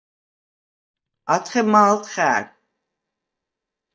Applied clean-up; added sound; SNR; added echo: neural mask model DeepFilterNet 3.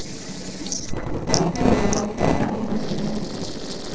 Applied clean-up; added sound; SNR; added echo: neural separator model SepFormer DNS4.